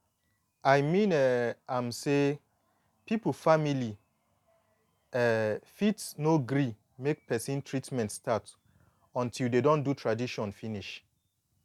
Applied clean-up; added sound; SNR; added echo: none; none; none; none.